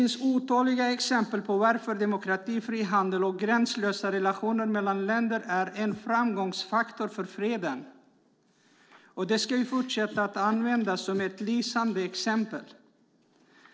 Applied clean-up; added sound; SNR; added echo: neural separator model SepFormer DNS4.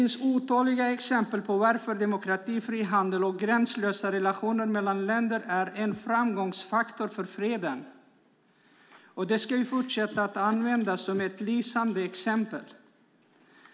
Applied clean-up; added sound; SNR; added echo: none; Whoosh, swoosh, swish; 18 dB; none.